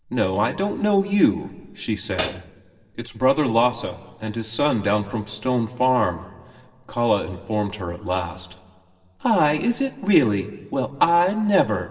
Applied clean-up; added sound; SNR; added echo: none; Hi-hat; 6 dB; reverberation time 1.7 s.